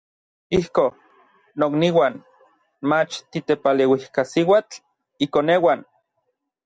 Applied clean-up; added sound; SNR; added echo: none; none; none; none.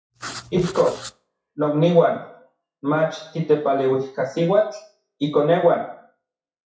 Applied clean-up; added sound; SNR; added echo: classical method WPE with log-MMSE.